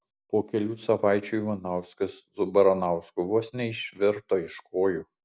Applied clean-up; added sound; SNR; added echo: none; none; none; none.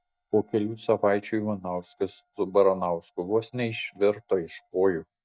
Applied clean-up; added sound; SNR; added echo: neural mask model DeepFilterNet 3.